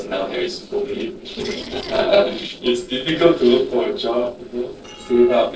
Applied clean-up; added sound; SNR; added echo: neural separator model SepFormer DNS4.